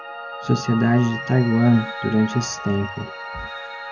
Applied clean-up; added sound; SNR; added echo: none; Piano; 11 dB; none.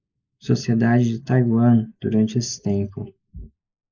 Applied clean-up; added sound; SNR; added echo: neural mask model Resemble Enhance denoiser.